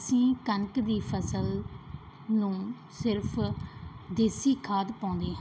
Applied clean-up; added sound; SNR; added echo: none; none; none; none.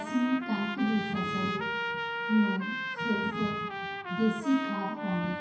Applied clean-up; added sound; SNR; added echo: none; Trumpet; 4 dB; reverberation time 0.7 s.